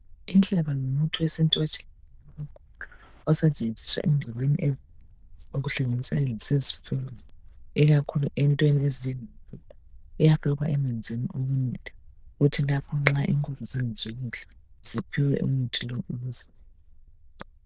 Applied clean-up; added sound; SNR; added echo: neural diffusion model UNIVERSE++.